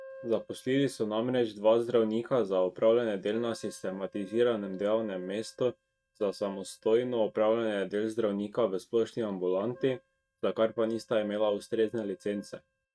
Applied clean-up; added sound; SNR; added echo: neural mask model RNNoise.